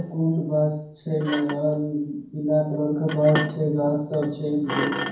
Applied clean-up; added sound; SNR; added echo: none; Thump, thud; 10 dB; reverberation time 0.9 s.